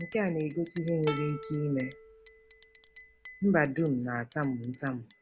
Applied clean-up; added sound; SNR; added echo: none; Plucked string instrument + Chink, clink; 9 dB; none.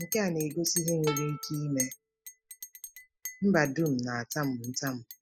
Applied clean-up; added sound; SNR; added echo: classical method spectral subtraction.